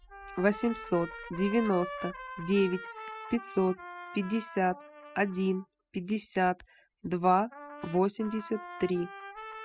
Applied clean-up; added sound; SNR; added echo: classical method spectral subtraction.